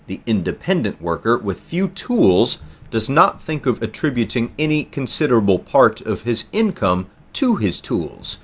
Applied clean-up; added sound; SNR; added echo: none; none; none; none.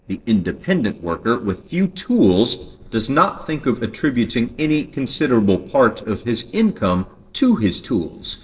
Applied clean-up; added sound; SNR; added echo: neural separator model SepFormer DNS4.